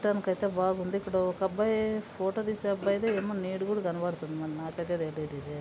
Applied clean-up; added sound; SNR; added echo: none; none; none; none.